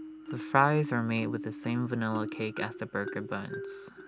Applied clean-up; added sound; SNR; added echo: none; Marimba, xylophone; 9 dB; none.